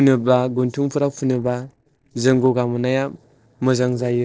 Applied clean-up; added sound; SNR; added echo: neural separator model SepFormer DNS4.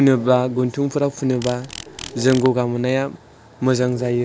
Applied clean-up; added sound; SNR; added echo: none; Insect; 19 dB; none.